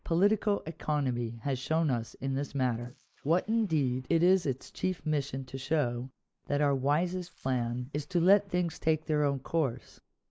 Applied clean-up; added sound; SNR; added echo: neural mask model Resemble Enhance denoiser.